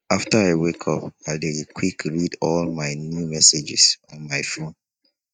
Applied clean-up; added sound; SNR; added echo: neural mask model DeepFilterNet 3.